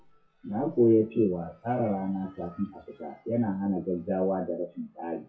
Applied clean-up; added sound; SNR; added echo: classical method WPE with log-MMSE.